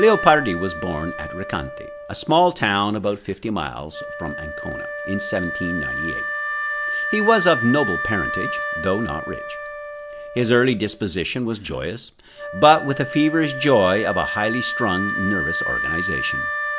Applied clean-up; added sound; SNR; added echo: none; Wind instrument, woodwind instrument; 6 dB; none.